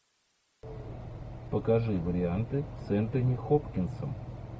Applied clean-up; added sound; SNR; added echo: none; none; none; none.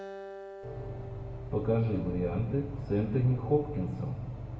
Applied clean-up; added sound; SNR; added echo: none; Acoustic guitar; 18 dB; reverberation time 1.2 s.